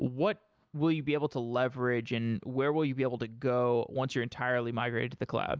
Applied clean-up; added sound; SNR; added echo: none; none; none; none.